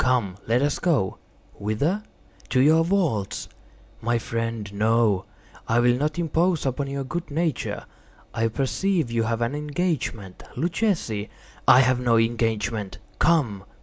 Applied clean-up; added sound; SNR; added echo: none; none; none; none.